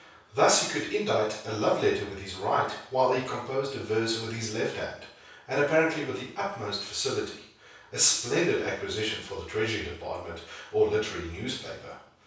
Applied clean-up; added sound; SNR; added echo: none; none; none; reverberation time 0.6 s.